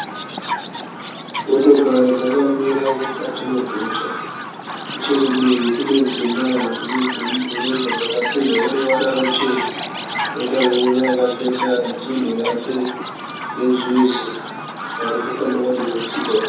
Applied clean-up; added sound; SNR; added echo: none; Chirp, tweet; 7 dB; reverberation time 1.0 s.